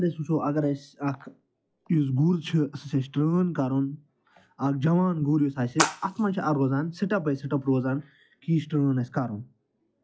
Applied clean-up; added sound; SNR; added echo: classical method log-MMSE.